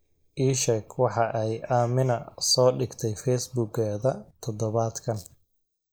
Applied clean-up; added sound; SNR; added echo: neural mask model Resemble Enhance denoiser.